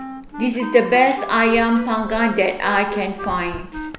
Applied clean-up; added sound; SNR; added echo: none; Alarm + Wind instrument, woodwind instrument; 12 dB; none.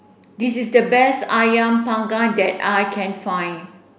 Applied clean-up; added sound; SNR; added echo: none; none; none; none.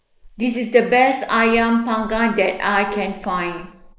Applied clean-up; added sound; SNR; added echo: neural mask model Resemble Enhance denoiser.